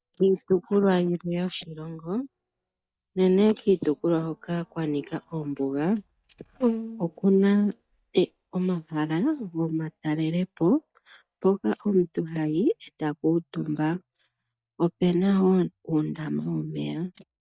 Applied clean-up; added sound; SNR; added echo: neural mask model DeepFilterNet 3.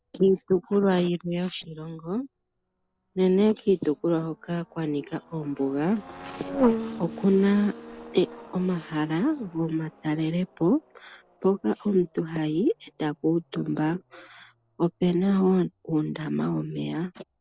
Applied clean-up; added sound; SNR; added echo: neural separator model SepFormer DNS4.